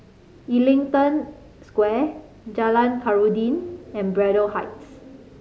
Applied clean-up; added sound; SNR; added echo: none; none; none; none.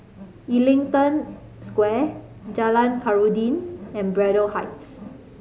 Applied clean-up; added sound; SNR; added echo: none; Wild animals; 20 dB; none.